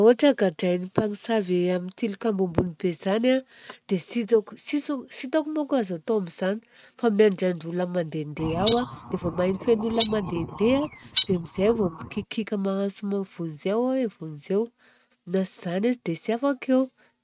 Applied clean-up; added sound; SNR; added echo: neural mask model RNNoise.